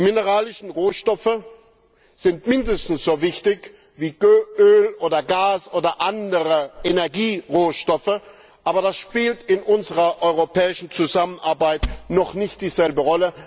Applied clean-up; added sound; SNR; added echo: none; none; none; none.